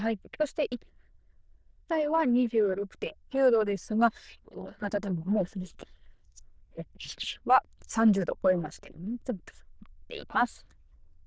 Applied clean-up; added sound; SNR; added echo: neural diffusion model UNIVERSE++.